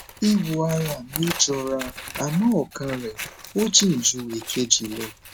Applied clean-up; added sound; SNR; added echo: none; Scissors; 13 dB; none.